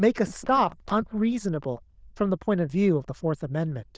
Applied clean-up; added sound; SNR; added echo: neural diffusion model UNIVERSE++.